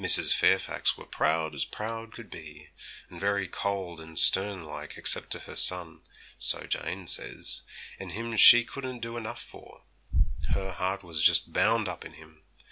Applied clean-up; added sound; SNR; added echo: none; none; none; none.